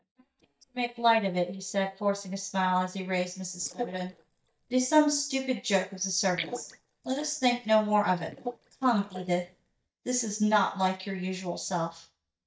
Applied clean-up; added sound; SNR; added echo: neural mask model DeepFilterNet 3.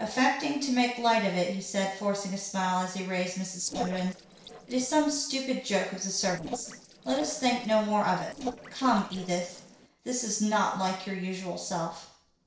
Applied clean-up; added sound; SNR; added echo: neural separator model SepFormer DNS4.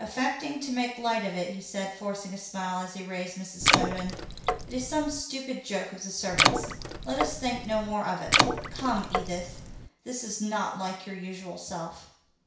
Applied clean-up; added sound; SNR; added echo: none; Water / Splash, splatter; -4 dB; reverberation time 0.6 s.